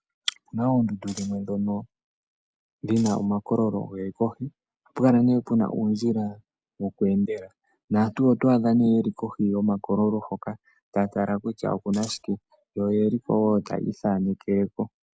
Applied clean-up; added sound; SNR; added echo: none; Scissors; 16 dB; none.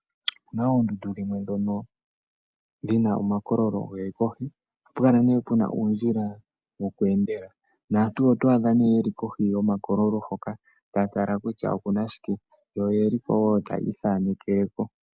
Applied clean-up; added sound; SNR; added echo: none; none; none; none.